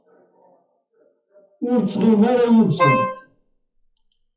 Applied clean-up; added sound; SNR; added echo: classical method WPE with log-MMSE.